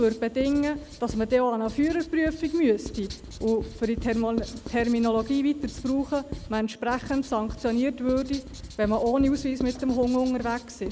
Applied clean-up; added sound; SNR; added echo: none; Writing; 13 dB; none.